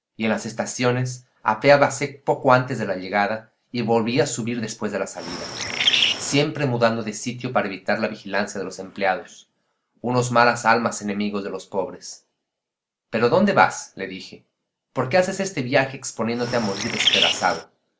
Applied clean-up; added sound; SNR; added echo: none; Bird; 1 dB; none.